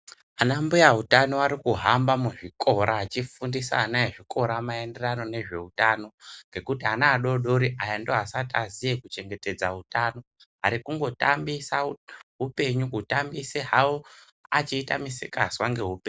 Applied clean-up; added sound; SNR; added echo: none; none; none; none.